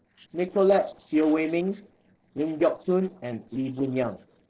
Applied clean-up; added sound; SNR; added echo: neural separator model SepFormer DNS4.